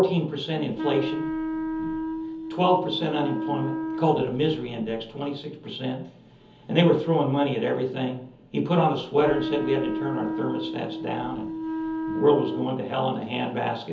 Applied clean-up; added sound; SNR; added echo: none; Wind instrument, woodwind instrument; 4 dB; reverberation time 0.7 s.